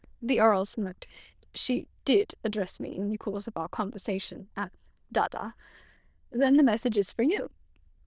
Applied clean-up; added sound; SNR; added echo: neural diffusion model UNIVERSE++.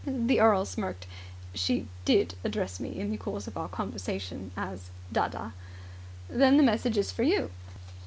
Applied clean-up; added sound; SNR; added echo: none; none; none; none.